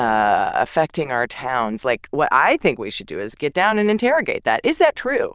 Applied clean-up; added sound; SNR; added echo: neural diffusion model UNIVERSE++.